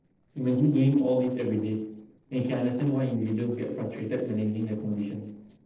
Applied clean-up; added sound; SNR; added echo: neural separator model SepFormer DNS4.